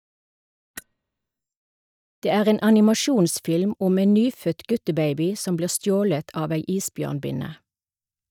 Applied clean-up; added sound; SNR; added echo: neural mask model DeepFilterNet 3.